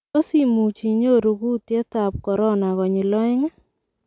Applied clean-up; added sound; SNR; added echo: none; none; none; none.